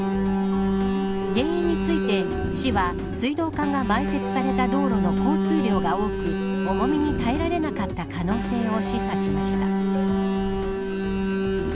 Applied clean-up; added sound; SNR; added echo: none; Alarm; -2 dB; none.